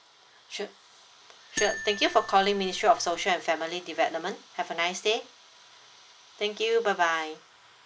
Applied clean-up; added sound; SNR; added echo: none; Marimba, xylophone; 9 dB; none.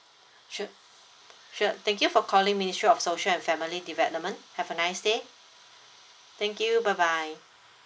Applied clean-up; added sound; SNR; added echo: none; none; none; none.